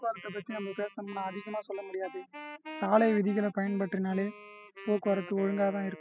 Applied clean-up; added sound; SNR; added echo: classical method spectral subtraction.